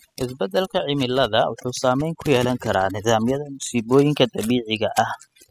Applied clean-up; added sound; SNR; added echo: classical method spectral subtraction.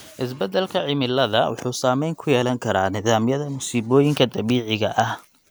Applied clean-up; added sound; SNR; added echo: none; none; none; none.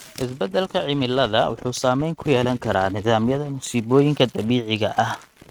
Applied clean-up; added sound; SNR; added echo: neural mask model RNNoise.